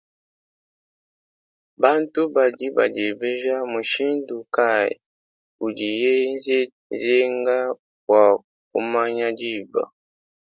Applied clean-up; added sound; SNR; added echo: none; none; none; none.